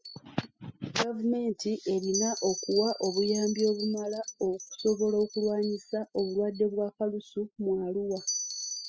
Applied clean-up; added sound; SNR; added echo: classical method spectral subtraction.